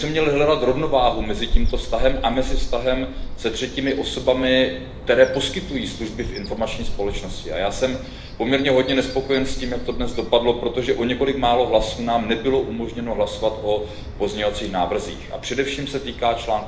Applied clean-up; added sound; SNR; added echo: none; Bird vocalization, bird call, bird song; 6 dB; reverberation time 1.1 s.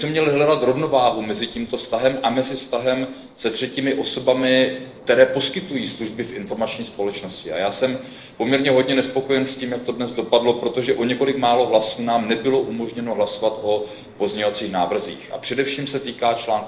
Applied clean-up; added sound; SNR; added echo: neural separator model SepFormer DNS4.